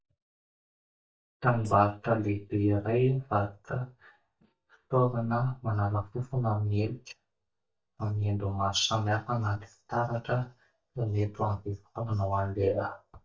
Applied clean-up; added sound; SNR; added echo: neural mask model DeepFilterNet 3.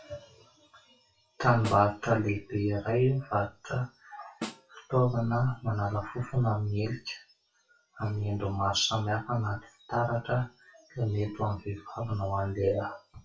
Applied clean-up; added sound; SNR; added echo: classical method WPE with log-MMSE.